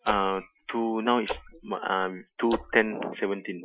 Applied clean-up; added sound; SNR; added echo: classical method Wiener filter.